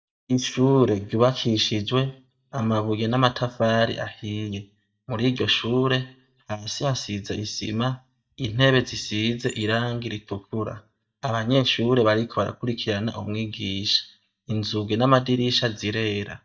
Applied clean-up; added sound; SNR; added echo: neural mask model DeepFilterNet 3.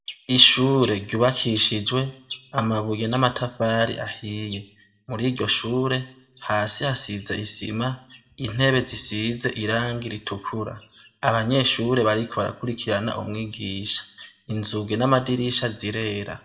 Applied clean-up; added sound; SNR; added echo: none; Chirp, tweet; 20 dB; reverberation time 0.5 s.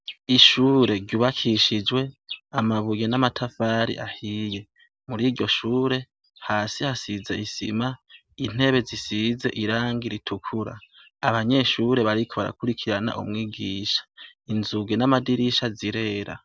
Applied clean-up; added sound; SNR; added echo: none; none; none; none.